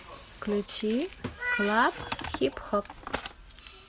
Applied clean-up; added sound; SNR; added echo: none; none; none; none.